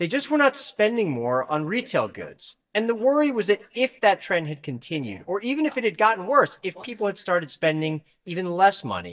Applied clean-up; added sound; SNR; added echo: neural mask model DeepFilterNet 3.